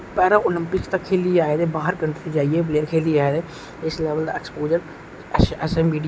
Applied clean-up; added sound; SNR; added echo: none; none; none; none.